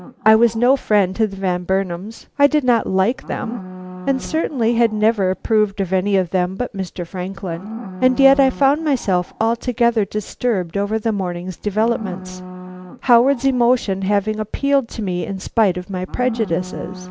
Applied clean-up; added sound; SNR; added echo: none; Livestock, farm animals, working animals; 17 dB; none.